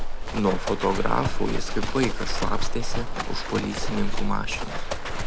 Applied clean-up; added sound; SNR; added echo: none; Livestock, farm animals, working animals; -4 dB; none.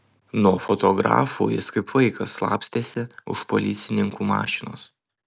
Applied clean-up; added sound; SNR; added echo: none; none; none; none.